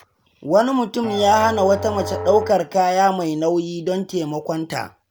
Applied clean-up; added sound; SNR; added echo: none; Musical instrument; 10 dB; none.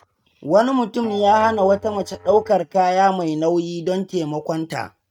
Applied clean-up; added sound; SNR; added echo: neural mask model RNNoise.